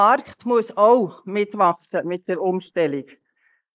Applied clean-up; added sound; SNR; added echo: neural mask model Resemble Enhance denoiser.